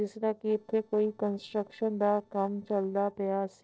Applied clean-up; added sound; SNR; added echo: neural separator model SepFormer DNS4.